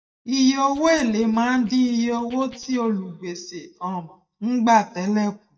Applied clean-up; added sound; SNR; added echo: neural mask model DeepFilterNet 3.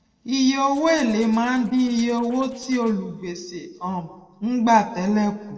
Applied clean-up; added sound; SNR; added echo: neural separator model SepFormer DNS4.